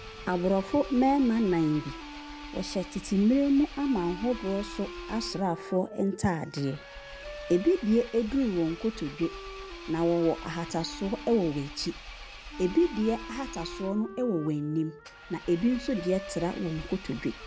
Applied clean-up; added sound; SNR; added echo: none; Wind instrument, woodwind instrument + Engine; 13 dB; none.